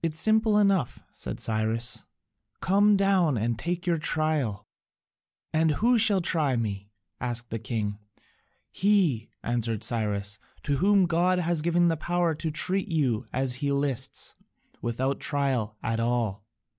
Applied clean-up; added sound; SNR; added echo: none; none; none; none.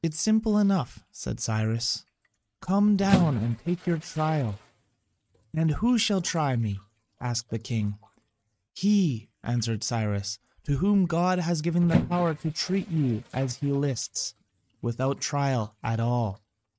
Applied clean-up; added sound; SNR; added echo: neural mask model RNNoise.